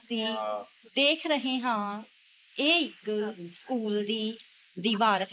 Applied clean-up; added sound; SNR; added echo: neural mask model Resemble Enhance denoiser.